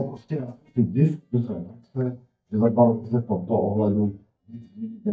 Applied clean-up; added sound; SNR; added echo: neural mask model DeepFilterNet 3.